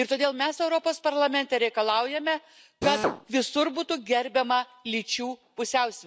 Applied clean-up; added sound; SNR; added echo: none; Drill; 4 dB; none.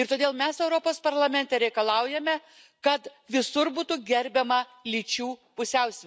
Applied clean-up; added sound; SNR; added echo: none; none; none; none.